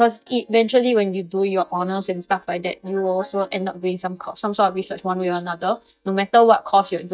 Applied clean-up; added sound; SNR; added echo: neural mask model DeepFilterNet 3.